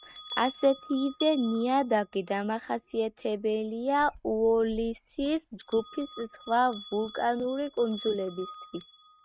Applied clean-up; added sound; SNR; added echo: neural mask model RNNoise.